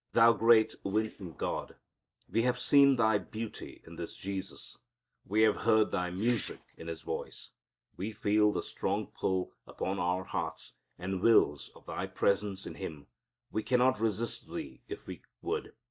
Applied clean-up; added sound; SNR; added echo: neural mask model DeepFilterNet 3.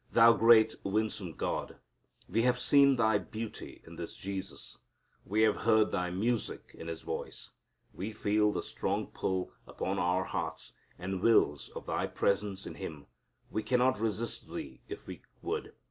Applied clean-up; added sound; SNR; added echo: none; none; none; none.